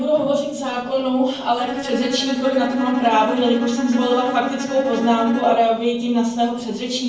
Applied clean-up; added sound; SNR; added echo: none; Bowed string instrument; 10 dB; reverberation time 0.9 s.